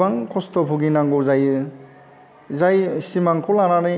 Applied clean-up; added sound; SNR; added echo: none; none; none; none.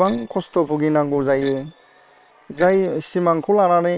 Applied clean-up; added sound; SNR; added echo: neural separator model SepFormer WHAM!.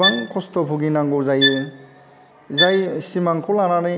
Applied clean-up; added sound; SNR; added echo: none; Bowed string instrument; 3 dB; none.